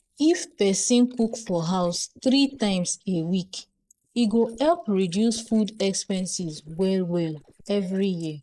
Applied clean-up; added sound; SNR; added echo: neural mask model Resemble Enhance denoiser.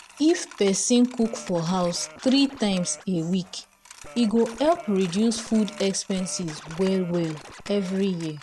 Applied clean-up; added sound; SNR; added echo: none; Scratching (performance technique) + Coin (dropping); 19 dB; none.